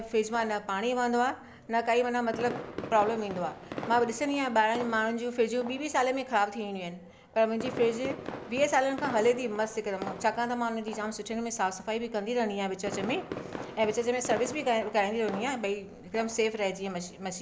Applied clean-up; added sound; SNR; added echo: none; Fireworks; 13 dB; none.